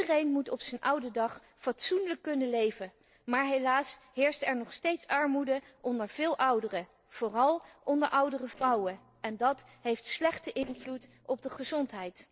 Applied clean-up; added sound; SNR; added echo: neural separator model SepFormer DNS4.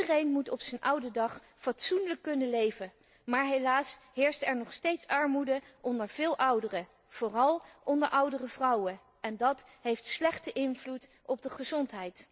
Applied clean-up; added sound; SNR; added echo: none; none; none; none.